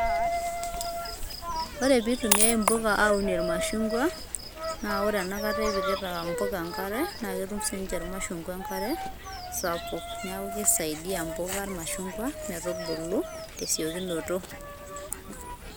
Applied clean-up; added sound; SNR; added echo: none; Coin (dropping); 3 dB; none.